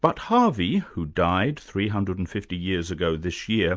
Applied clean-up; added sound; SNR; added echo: none; none; none; none.